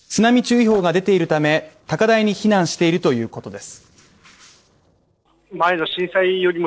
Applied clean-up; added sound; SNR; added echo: neural separator model SepFormer DNS4.